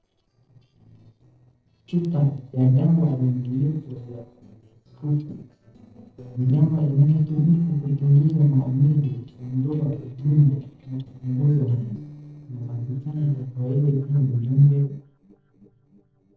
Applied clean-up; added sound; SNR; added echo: neural separator model SepFormer DNS4.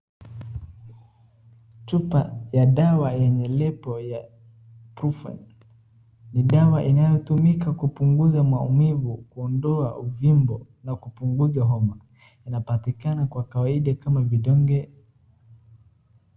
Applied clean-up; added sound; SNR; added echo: none; none; none; none.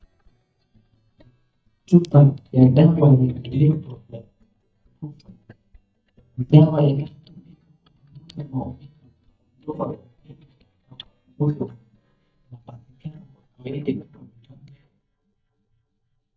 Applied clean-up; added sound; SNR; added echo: neural mask model DeepFilterNet 3.